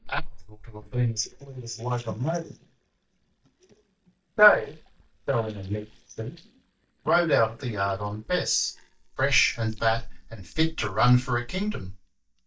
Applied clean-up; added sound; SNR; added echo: neural mask model DeepFilterNet 3.